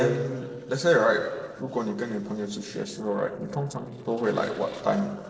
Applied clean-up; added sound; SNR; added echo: neural separator model SepFormer DNS4.